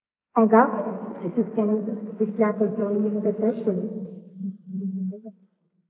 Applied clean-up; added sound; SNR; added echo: neural mask model Resemble Enhance denoiser.